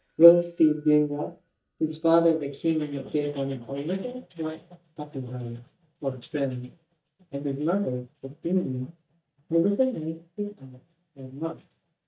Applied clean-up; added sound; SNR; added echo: neural mask model DeepFilterNet 3.